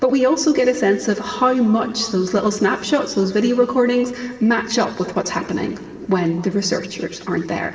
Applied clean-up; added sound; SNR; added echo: none; none; none; reverberation time 2.4 s.